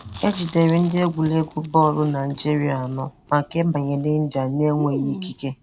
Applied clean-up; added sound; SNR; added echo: none; Chewing, mastication; 17 dB; none.